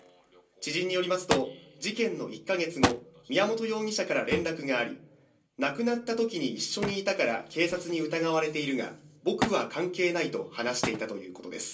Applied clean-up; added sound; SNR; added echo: none; Thump, thud; 8 dB; reverberation time 0.3 s.